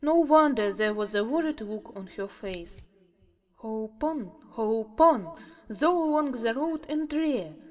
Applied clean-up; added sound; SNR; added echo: none; Scissors; 16 dB; reverberation time 1.8 s.